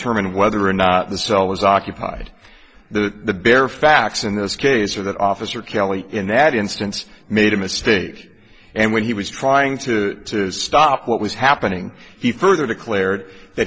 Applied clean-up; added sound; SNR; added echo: none; none; none; none.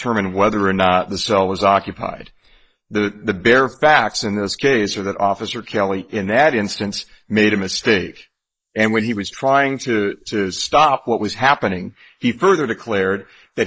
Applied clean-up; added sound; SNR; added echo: neural mask model Resemble Enhance denoiser.